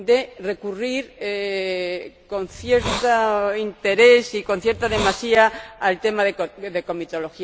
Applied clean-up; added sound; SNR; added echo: none; Hiss; 9 dB; none.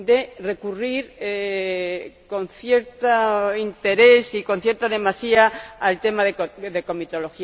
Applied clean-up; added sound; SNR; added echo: none; none; none; none.